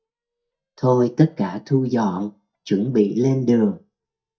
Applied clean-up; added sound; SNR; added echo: neural mask model DeepFilterNet 3.